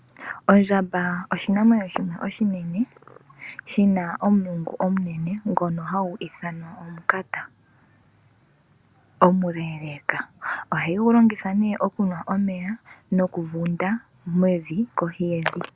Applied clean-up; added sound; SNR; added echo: none; none; none; none.